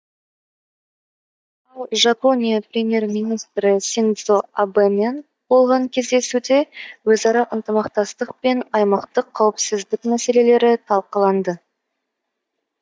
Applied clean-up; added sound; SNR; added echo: neural mask model DeepFilterNet 3.